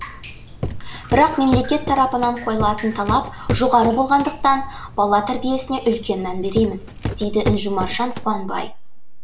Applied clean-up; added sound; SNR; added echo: none; Drip + Walk, footsteps; 7 dB; none.